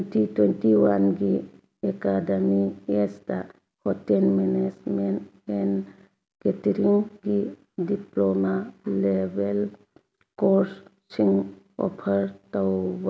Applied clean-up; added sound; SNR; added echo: none; none; none; none.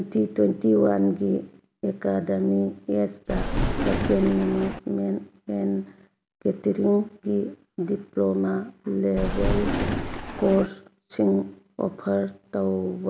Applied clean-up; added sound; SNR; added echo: none; Thunder; 1 dB; none.